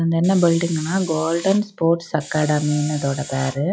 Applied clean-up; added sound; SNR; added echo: classical method log-MMSE.